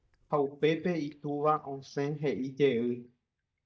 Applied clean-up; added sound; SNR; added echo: neural mask model DeepFilterNet 3.